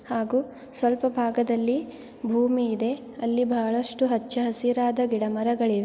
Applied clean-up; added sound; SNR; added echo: none; none; none; none.